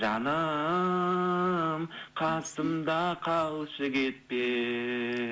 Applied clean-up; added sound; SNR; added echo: none; none; none; none.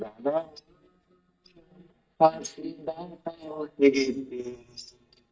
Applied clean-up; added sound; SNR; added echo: neural mask model DeepFilterNet 3.